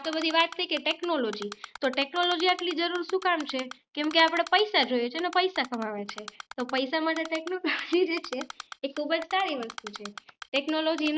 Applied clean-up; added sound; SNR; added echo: none; Typing; 16 dB; none.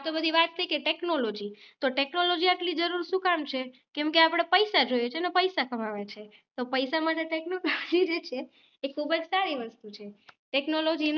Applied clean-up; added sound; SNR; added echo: none; none; none; none.